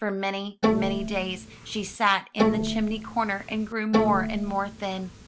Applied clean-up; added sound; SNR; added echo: none; Bowed string instrument; 0 dB; none.